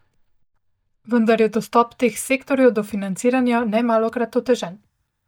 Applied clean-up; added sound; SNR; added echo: neural mask model DeepFilterNet 3.